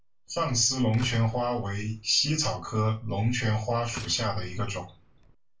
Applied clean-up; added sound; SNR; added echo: none; Slam; 19 dB; reverberation time 0.2 s.